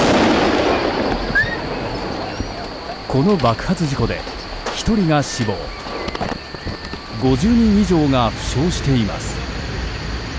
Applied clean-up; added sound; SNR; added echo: none; Cricket; 14 dB; none.